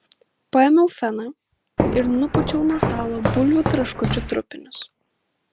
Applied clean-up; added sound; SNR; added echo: none; Walk, footsteps; 3 dB; none.